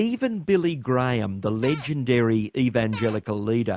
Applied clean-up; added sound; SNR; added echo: none; Cupboard open or close / Door; 16 dB; none.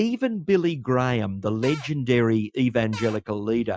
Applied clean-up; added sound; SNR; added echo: classical method Wiener filter.